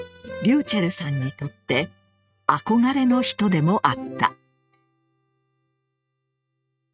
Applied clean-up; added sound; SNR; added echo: neural mask model RNNoise.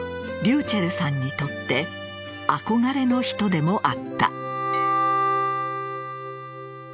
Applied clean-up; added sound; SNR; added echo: none; Glass; 17 dB; none.